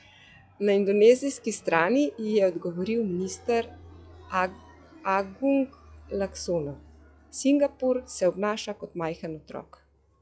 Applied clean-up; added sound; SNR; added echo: classical method log-MMSE.